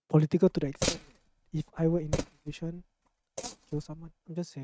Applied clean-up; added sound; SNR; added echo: neural mask model RNNoise.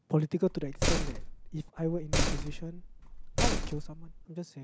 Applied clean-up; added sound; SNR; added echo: none; Slam; -3 dB; none.